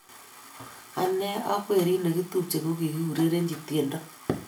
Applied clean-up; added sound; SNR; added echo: none; none; none; reverberation time 0.3 s.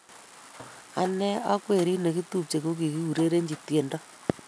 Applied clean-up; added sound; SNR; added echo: none; none; none; none.